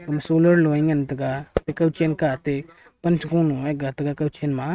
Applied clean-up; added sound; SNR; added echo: neural mask model RNNoise.